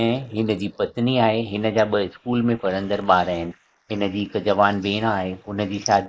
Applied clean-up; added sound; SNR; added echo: neural mask model Resemble Enhance denoiser.